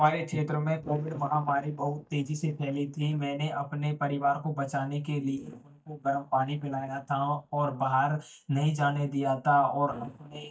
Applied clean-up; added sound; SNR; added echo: neural mask model DeepFilterNet 3.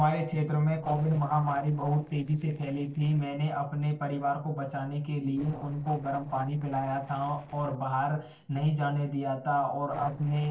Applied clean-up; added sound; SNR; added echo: neural separator model SepFormer DNS4.